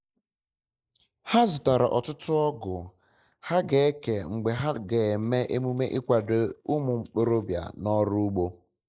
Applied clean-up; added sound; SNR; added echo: neural mask model Resemble Enhance denoiser.